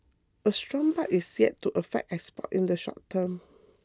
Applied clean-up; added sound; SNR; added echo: none; none; none; none.